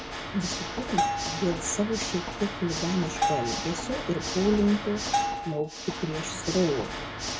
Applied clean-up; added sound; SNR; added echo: none; Bell + Water / Mechanisms; 2 dB; none.